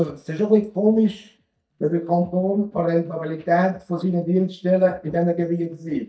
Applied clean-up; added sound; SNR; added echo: neural mask model DeepFilterNet 3.